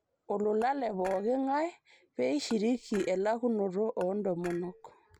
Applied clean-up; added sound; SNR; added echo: none; Dishes, pots, and pans / Chink, clink; 20 dB; none.